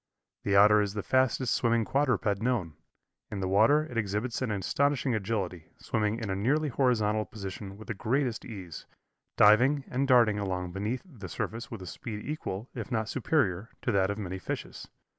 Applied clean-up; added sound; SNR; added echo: none; none; none; none.